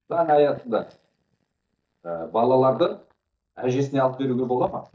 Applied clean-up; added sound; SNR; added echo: neural mask model DeepFilterNet 3.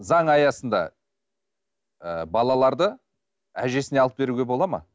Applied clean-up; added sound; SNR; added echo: none; none; none; none.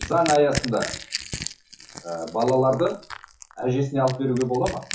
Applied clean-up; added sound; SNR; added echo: classical method WPE with log-MMSE.